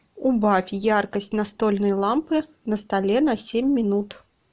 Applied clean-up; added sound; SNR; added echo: none; none; none; none.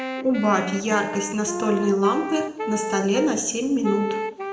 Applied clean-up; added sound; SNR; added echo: none; Wind instrument, woodwind instrument; 7 dB; reverberation time 0.7 s.